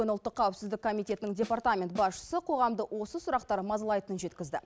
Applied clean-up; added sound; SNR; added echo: none; Snare drum; 14 dB; none.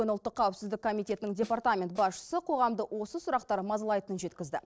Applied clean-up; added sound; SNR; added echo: neural separator model SepFormer DNS4.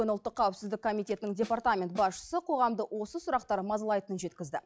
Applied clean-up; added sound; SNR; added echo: classical method log-MMSE.